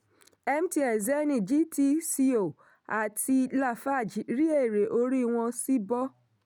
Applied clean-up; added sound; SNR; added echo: none; none; none; none.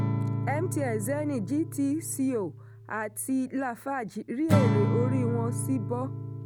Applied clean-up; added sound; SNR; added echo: none; Acoustic guitar / Strum; 0 dB; none.